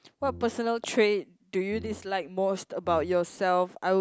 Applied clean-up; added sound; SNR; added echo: none; Brass instrument; 19 dB; none.